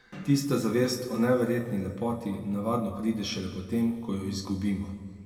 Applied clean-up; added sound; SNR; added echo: none; none; none; reverberation time 1.5 s.